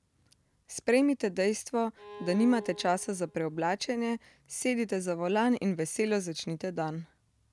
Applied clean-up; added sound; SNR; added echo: none; Bowed string instrument; 16 dB; none.